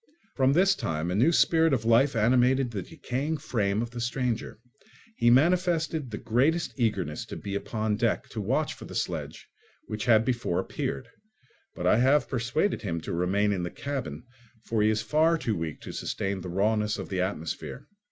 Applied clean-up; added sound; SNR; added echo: none; none; none; none.